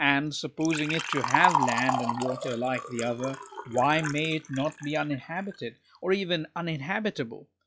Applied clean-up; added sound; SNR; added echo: classical method log-MMSE.